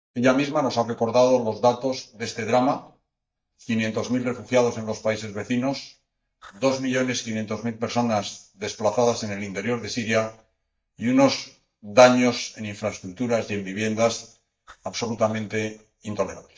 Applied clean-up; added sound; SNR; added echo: neural mask model DeepFilterNet 3.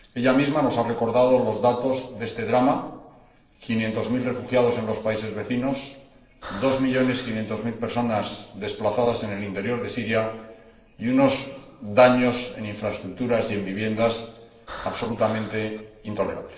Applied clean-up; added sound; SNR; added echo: neural separator model SepFormer DNS4.